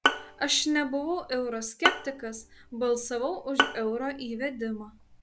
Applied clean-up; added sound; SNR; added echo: none; Bowed string instrument; 3 dB; none.